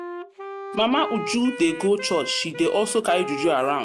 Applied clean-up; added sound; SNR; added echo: none; Wind instrument, woodwind instrument; 10 dB; none.